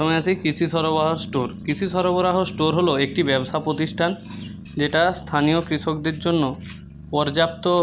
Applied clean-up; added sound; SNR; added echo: none; Growling; 14 dB; none.